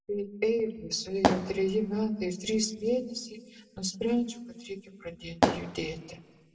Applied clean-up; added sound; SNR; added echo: none; Fireworks; -1 dB; reverberation time 1.0 s.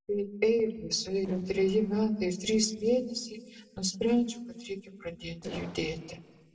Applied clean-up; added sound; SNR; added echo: neural separator model SepFormer DNS4.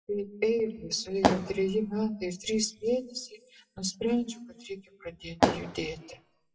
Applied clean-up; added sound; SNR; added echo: classical method WPE with log-MMSE.